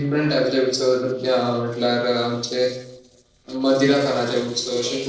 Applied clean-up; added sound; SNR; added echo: neural separator model SepFormer DNS4.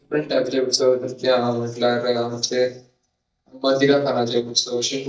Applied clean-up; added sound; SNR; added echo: neural mask model DeepFilterNet 3.